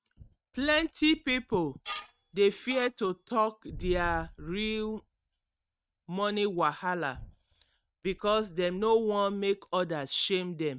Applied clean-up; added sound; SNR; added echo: neural mask model RNNoise.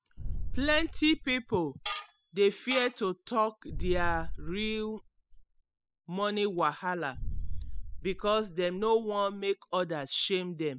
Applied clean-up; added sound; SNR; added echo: classical method spectral subtraction.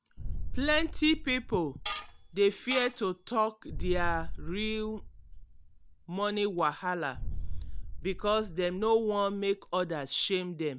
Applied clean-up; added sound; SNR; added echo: none; Boom + Tools; 5 dB; none.